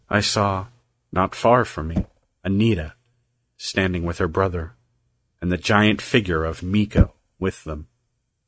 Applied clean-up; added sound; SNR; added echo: neural mask model RNNoise.